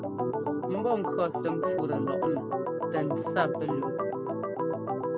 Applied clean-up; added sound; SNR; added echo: none; Organ; -4 dB; none.